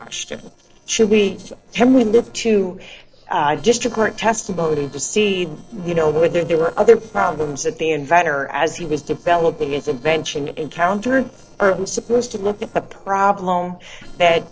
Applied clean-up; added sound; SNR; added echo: neural separator model SepFormer DNS4.